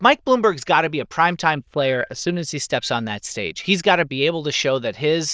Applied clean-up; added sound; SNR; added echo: neural diffusion model UNIVERSE++.